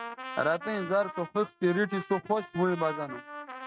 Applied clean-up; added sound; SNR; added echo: neural mask model RNNoise.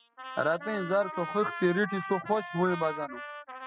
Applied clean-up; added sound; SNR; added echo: classical method spectral subtraction.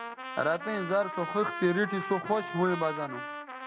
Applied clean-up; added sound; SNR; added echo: none; Trumpet; 8 dB; none.